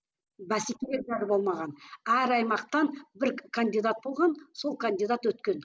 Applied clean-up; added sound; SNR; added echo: none; none; none; none.